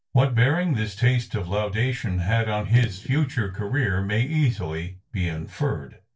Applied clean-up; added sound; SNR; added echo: neural separator model SepFormer DNS4.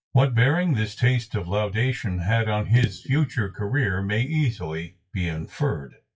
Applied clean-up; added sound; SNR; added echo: classical method WPE with log-MMSE.